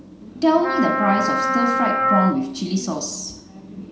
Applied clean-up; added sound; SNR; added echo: none; Wind instrument, woodwind instrument; 0 dB; none.